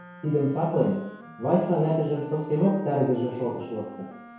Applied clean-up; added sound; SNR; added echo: none; Wind instrument, woodwind instrument; 18 dB; reverberation time 0.9 s.